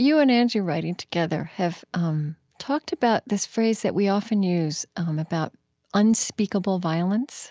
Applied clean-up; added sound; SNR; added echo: none; none; none; none.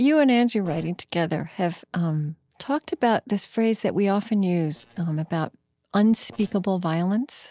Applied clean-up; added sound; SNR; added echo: neural separator model SepFormer DNS4.